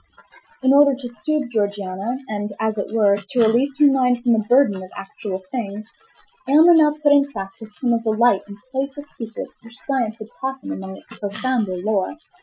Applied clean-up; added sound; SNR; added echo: classical method Wiener filter.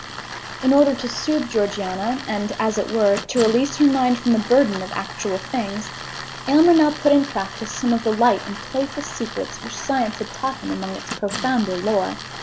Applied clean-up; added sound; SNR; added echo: none; Tools; 12 dB; none.